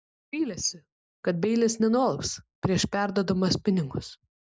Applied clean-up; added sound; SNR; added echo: none; none; none; none.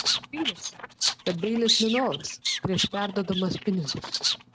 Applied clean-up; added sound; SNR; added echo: neural mask model RNNoise.